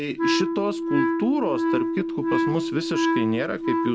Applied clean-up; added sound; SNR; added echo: none; Wind instrument, woodwind instrument; -2 dB; none.